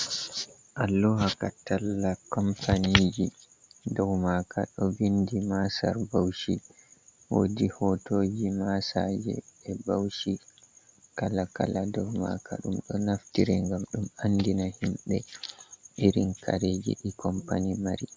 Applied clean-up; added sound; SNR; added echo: none; none; none; none.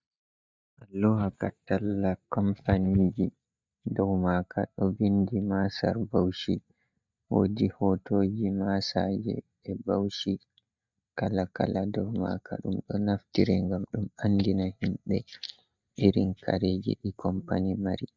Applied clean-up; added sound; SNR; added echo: neural mask model DeepFilterNet 3.